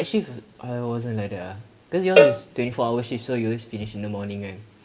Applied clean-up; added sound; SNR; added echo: none; Cowbell; -5 dB; reverberation time 1.9 s.